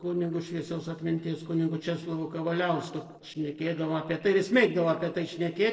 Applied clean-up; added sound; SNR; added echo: neural separator model SepFormer DNS4.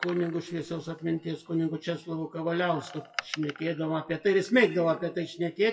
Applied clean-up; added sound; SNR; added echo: classical method WPE with log-MMSE.